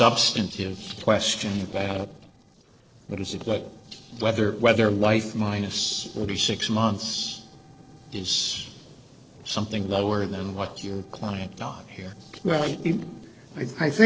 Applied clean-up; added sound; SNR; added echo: neural separator model SepFormer DNS4.